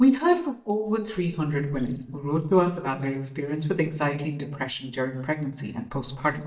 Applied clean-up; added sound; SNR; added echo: neural mask model DeepFilterNet 3.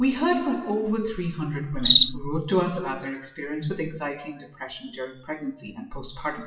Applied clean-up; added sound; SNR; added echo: classical method WPE with log-MMSE.